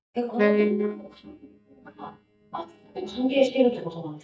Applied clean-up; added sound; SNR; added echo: neural mask model DeepFilterNet 3.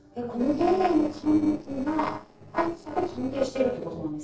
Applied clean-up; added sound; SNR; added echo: neural separator model SepFormer DNS4.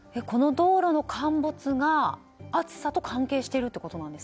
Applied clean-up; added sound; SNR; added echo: none; none; none; none.